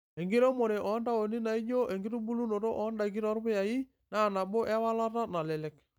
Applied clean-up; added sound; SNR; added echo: none; none; none; none.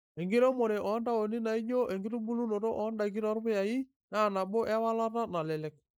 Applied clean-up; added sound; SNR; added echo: neural mask model Resemble Enhance denoiser.